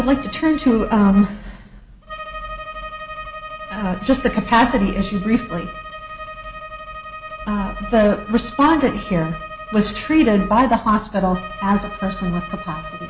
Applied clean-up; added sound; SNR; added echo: none; Bowed string instrument; 14 dB; none.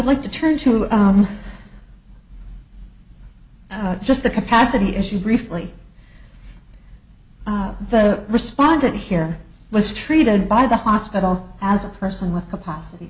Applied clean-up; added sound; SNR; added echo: none; none; none; none.